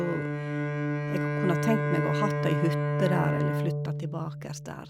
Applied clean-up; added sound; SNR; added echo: none; Bowed string instrument; -3 dB; none.